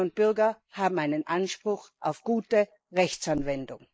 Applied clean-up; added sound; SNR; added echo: neural mask model Resemble Enhance denoiser.